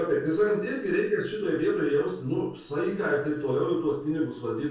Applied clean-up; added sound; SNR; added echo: neural separator model SepFormer DNS4.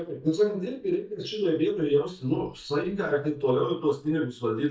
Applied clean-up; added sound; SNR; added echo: neural mask model DeepFilterNet 3.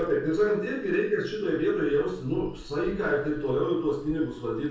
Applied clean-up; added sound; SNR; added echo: none; Sliding door; 19 dB; reverberation time 0.6 s.